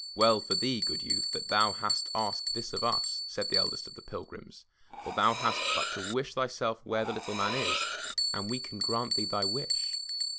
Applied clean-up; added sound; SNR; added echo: none; Bell + Cutlery, silverware; 1 dB; none.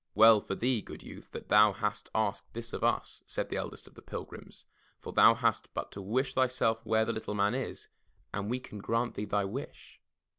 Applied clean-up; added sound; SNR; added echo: none; none; none; none.